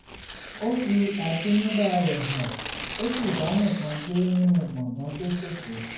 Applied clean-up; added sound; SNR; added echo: none; Tearing; 8 dB; reverberation time 0.9 s.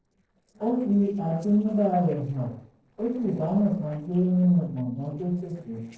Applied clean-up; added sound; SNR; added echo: neural separator model SepFormer DNS4.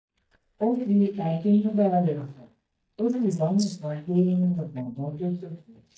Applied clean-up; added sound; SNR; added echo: neural mask model DeepFilterNet 3.